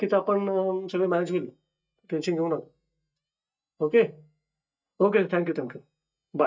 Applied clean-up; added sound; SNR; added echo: neural mask model DeepFilterNet 3.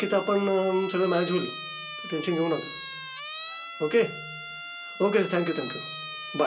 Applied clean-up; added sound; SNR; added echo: none; Siren; 9 dB; reverberation time 0.2 s.